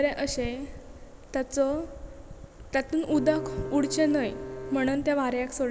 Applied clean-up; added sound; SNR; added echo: none; Bowed string instrument; 9 dB; none.